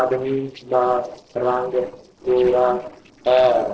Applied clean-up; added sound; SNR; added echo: neural separator model SepFormer DNS4.